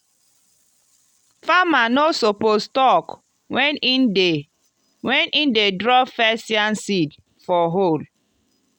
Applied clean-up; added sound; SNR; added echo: none; none; none; none.